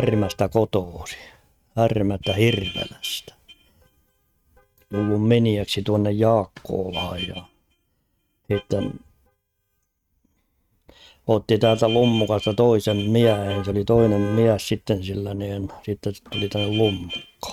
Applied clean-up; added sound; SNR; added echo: neural mask model RNNoise.